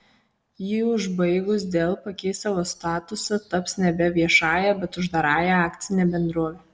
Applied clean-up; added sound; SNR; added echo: none; none; none; none.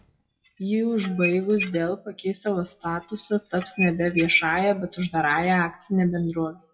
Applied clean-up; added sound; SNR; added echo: classical method WPE with log-MMSE.